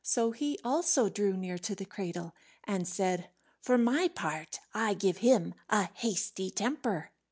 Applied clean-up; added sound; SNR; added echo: none; none; none; none.